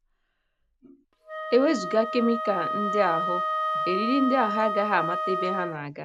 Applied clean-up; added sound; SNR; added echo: none; Wind instrument, woodwind instrument; 3 dB; none.